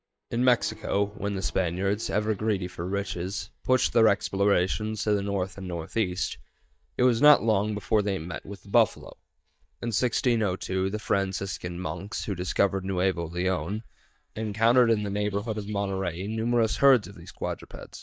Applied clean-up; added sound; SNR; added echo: neural mask model DeepFilterNet 3.